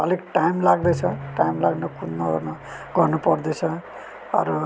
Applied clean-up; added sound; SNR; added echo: none; Bowed string instrument; 13 dB; none.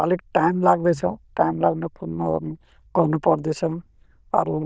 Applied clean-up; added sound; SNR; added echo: neural diffusion model UNIVERSE++.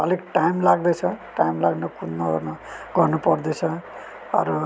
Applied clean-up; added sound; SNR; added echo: none; none; none; none.